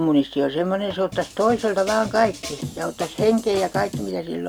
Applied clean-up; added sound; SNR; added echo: none; Drum kit; 12 dB; none.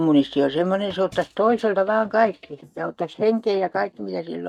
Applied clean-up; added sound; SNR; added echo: neural mask model DeepFilterNet 3.